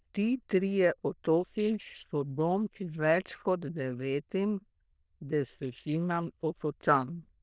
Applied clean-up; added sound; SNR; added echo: neural diffusion model UNIVERSE++.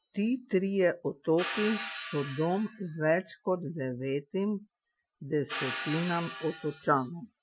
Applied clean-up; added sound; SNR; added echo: classical method Wiener filter.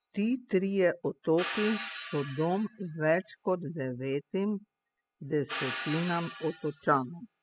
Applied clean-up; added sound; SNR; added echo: classical method spectral subtraction.